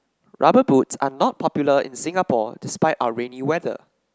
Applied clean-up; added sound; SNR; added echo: none; none; none; none.